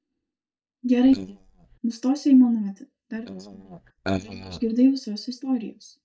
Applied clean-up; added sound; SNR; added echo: neural mask model DeepFilterNet 3.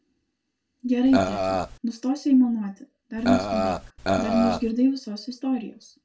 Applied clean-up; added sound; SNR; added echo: none; Burping, eructation; 0 dB; reverberation time 0.2 s.